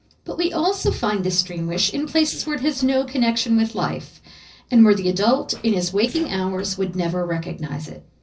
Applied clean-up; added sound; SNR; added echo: neural separator model SepFormer DNS4.